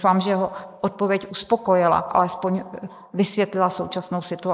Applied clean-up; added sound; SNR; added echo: neural mask model Resemble Enhance denoiser.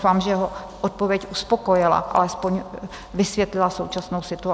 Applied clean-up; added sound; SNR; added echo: none; none; none; none.